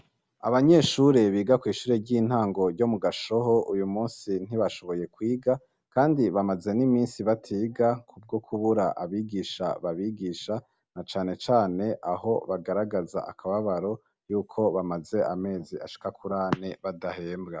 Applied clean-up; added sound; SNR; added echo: none; none; none; none.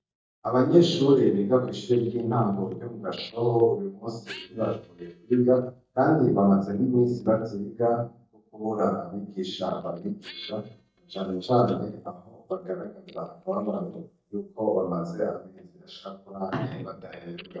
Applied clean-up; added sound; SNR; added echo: neural mask model DeepFilterNet 3.